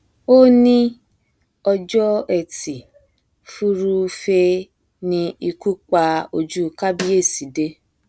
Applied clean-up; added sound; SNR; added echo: none; Snare drum; 13 dB; none.